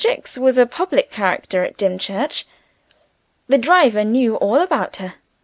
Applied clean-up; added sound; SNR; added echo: none; none; none; none.